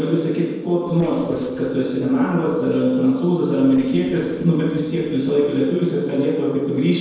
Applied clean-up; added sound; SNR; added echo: neural separator model SepFormer DNS4.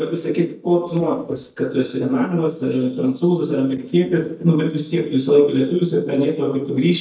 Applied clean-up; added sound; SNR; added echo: neural mask model DeepFilterNet 3.